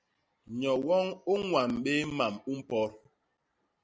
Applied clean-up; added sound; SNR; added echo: none; none; none; none.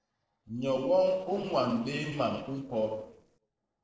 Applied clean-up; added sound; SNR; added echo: neural separator model SepFormer DNS4.